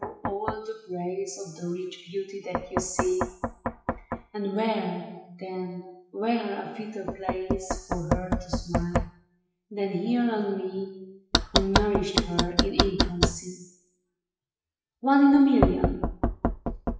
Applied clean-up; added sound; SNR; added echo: classical method WPE with log-MMSE.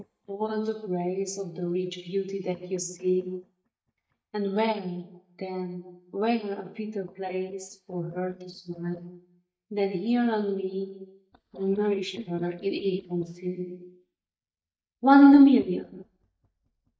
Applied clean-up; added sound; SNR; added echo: neural mask model DeepFilterNet 3.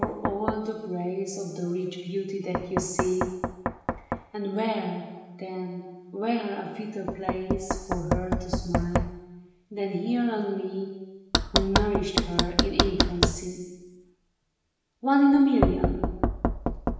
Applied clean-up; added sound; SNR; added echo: none; Knock; 1 dB; reverberation time 1.2 s.